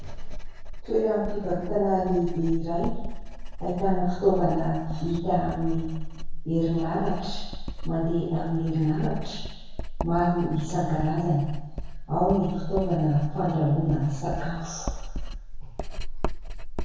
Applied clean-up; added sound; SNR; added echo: none; Writing; 3 dB; reverberation time 1.0 s.